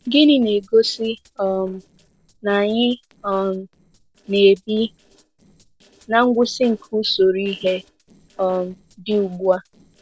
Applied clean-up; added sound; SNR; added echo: neural separator model SepFormer DNS4.